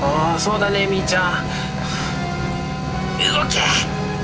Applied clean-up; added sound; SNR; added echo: none; Drill; 12 dB; none.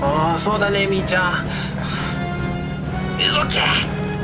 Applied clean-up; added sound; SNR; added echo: none; none; none; none.